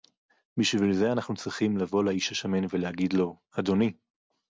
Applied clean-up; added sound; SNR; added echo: none; none; none; none.